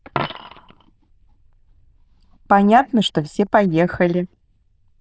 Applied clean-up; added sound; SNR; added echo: neural diffusion model UNIVERSE++.